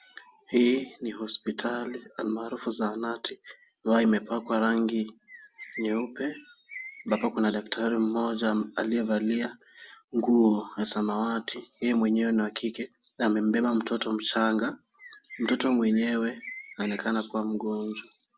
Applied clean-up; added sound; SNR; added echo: none; Bird; 18 dB; none.